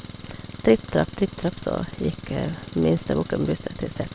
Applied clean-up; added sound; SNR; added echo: none; Engine; 12 dB; none.